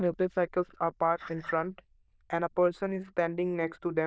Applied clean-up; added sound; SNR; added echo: neural diffusion model UNIVERSE++.